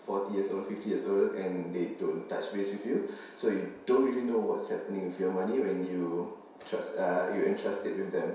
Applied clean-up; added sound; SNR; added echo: none; none; none; reverberation time 0.7 s.